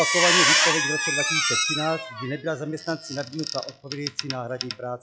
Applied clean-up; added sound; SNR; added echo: classical method log-MMSE.